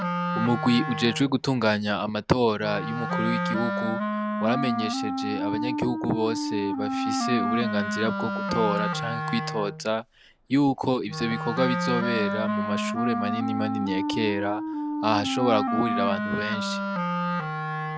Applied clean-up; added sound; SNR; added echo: none; Wind instrument, woodwind instrument; 1 dB; none.